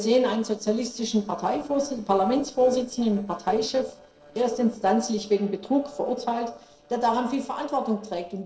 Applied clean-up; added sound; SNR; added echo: neural separator model SepFormer DNS4.